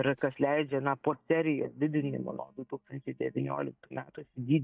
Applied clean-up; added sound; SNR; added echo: neural mask model DeepFilterNet 3.